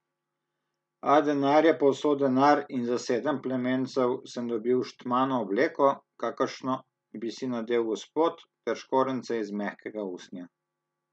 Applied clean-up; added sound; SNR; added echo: none; none; none; none.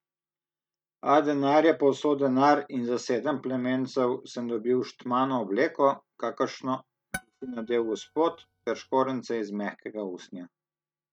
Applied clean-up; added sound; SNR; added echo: neural mask model RNNoise.